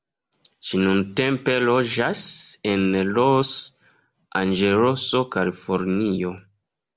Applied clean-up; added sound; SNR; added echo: none; none; none; none.